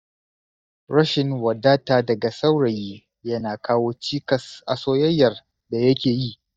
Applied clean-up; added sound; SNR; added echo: neural mask model DeepFilterNet 3.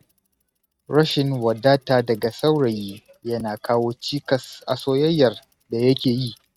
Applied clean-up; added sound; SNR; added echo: neural mask model RNNoise.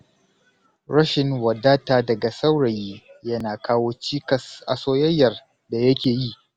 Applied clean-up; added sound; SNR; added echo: none; none; none; none.